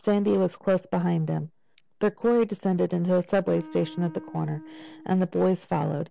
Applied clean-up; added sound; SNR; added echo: none; Wind instrument, woodwind instrument; 18 dB; none.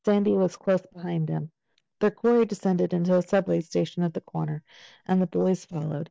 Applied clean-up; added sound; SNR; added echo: neural mask model DeepFilterNet 3.